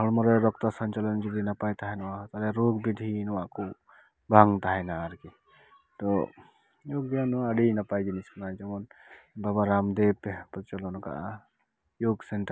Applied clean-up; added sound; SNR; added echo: none; none; none; none.